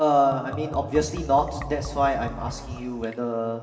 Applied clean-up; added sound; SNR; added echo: none; Liquid; 11 dB; reverberation time 2.3 s.